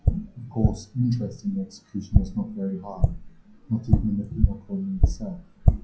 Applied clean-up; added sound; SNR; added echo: classical method WPE with log-MMSE.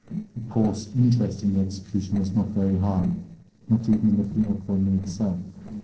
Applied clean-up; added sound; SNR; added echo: neural separator model SepFormer DNS4.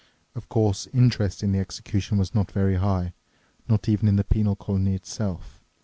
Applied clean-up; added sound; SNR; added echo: none; none; none; none.